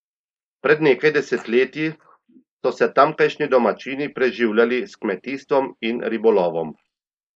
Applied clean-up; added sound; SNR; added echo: neural mask model Resemble Enhance denoiser.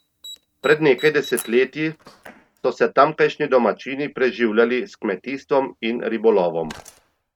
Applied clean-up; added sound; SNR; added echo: neural mask model RNNoise.